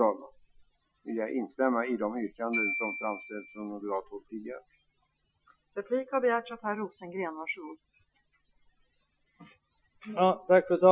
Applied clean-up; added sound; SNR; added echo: classical method Wiener filter.